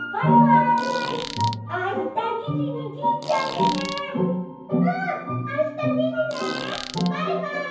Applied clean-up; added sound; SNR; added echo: none; Fart; 13 dB; reverberation time 0.9 s.